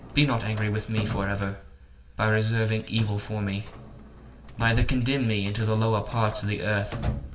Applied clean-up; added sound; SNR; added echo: none; Drawer open or close; 12 dB; reverberation time 0.6 s.